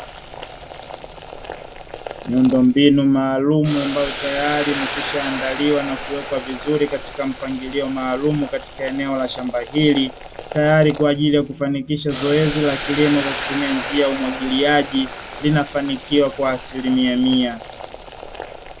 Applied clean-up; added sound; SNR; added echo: none; Boiling; 11 dB; none.